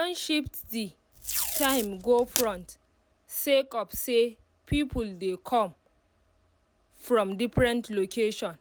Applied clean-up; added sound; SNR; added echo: none; Packing tape, duct tape; 4 dB; none.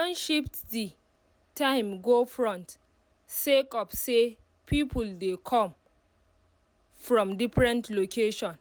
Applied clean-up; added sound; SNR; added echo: none; none; none; none.